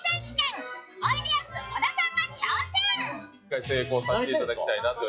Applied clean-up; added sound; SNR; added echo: classical method log-MMSE.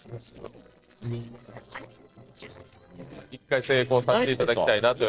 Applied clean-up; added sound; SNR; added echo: neural separator model SepFormer DNS4.